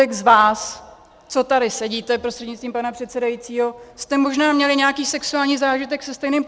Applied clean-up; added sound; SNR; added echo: none; none; none; none.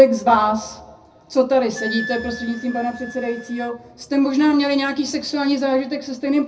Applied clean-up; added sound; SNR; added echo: none; Wind instrument, woodwind instrument; 17 dB; reverberation time 0.4 s.